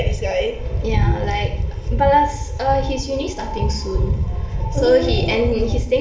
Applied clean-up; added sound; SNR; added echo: none; none; none; reverberation time 0.9 s.